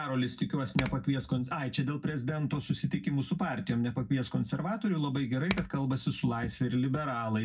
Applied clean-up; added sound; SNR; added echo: none; Finger snapping; 3 dB; reverberation time 0.4 s.